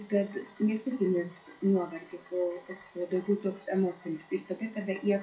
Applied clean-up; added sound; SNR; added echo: classical method WPE with log-MMSE.